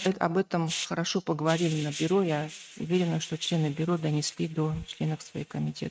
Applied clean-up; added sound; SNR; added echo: neural mask model RNNoise.